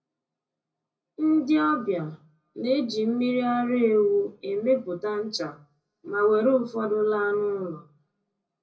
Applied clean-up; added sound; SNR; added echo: none; none; none; reverberation time 0.4 s.